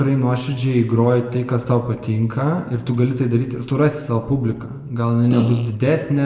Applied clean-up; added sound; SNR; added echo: none; Fart; 6 dB; reverberation time 0.9 s.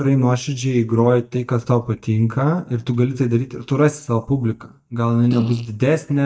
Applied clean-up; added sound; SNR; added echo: neural mask model DeepFilterNet 3.